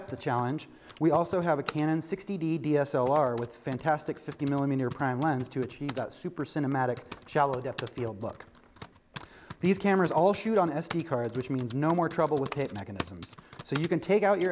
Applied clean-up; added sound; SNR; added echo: none; Typing; 15 dB; none.